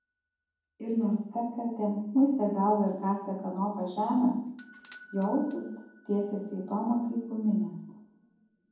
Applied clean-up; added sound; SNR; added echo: none; Bell / Doorbell; 14 dB; reverberation time 1.2 s.